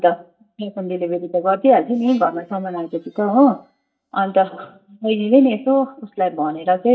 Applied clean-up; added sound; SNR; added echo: neural mask model DeepFilterNet 3.